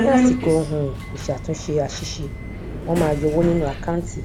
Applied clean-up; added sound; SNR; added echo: none; Subway, metro, underground; 2 dB; none.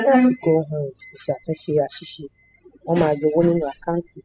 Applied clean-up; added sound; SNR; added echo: classical method spectral subtraction.